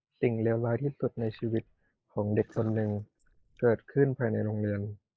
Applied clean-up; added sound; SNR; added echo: neural mask model Resemble Enhance denoiser.